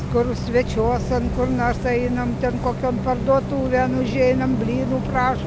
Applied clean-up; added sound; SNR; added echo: none; Bus; 4 dB; none.